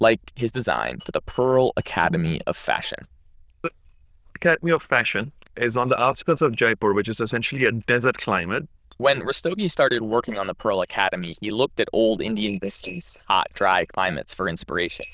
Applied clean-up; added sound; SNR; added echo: neural diffusion model UNIVERSE++.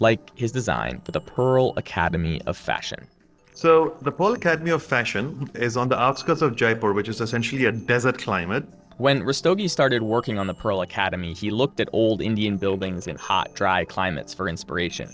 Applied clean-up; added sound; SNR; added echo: neural separator model SepFormer DNS4.